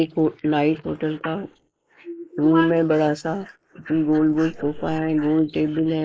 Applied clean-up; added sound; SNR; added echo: neural mask model Resemble Enhance denoiser.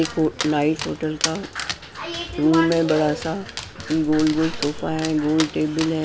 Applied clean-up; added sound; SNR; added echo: none; Dog; 11 dB; none.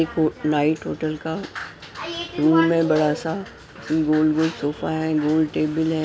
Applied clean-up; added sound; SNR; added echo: none; none; none; none.